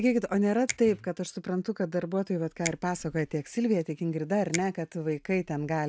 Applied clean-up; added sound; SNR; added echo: none; Finger snapping; 16 dB; none.